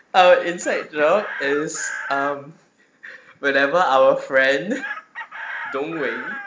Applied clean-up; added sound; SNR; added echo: none; Chicken, rooster; 13 dB; none.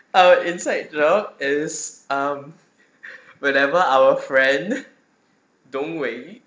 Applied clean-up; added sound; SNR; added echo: none; none; none; none.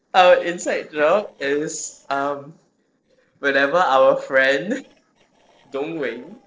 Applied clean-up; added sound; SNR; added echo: neural separator model SepFormer DNS4.